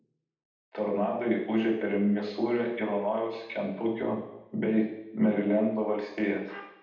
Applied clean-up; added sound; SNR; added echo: none; none; none; reverberation time 0.8 s.